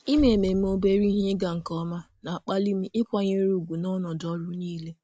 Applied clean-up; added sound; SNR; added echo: none; Boom; 15 dB; none.